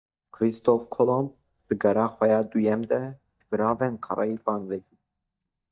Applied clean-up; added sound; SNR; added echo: neural mask model DeepFilterNet 3.